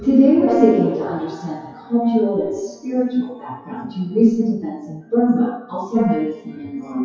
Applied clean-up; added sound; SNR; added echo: classical method WPE with log-MMSE.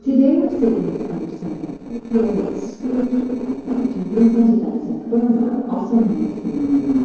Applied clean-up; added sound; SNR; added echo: neural separator model SepFormer DNS4.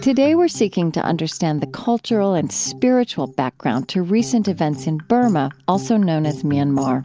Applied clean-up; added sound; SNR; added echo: none; none; none; none.